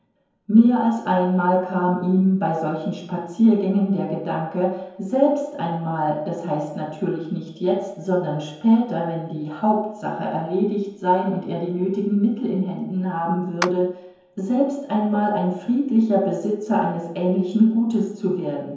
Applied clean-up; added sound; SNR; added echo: none; Clapping; 12 dB; reverberation time 0.9 s.